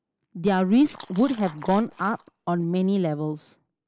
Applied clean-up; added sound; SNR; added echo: neural mask model Resemble Enhance denoiser.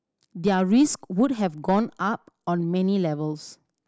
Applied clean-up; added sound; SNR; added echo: none; none; none; none.